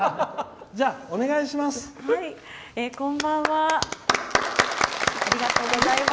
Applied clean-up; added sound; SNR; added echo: none; none; none; none.